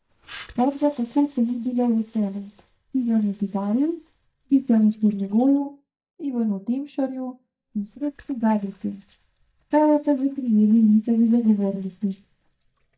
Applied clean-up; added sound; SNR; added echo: neural mask model DeepFilterNet 3.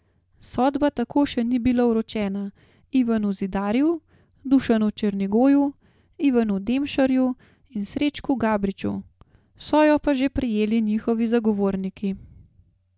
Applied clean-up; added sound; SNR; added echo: none; none; none; none.